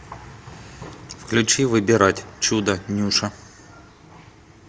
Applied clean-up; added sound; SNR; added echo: none; none; none; none.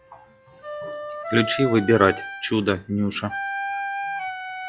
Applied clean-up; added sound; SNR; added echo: classical method log-MMSE.